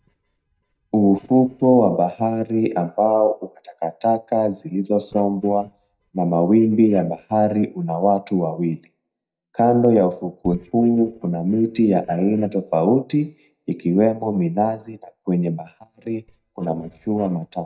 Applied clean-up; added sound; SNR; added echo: neural mask model DeepFilterNet 3.